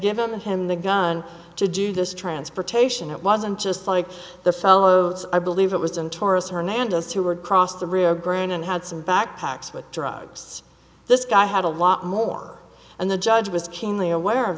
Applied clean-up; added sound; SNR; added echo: none; none; none; none.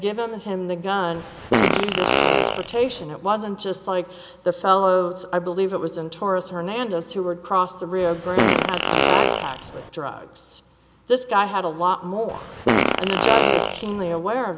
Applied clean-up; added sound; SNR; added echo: none; Fart; -3 dB; none.